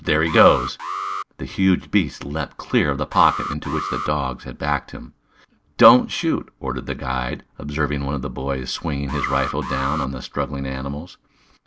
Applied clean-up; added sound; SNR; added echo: none; Alarm; 8 dB; none.